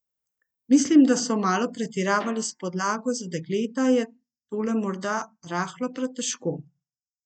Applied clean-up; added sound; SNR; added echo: neural mask model DeepFilterNet 3.